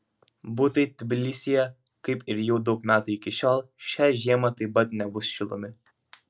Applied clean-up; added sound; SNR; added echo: none; none; none; none.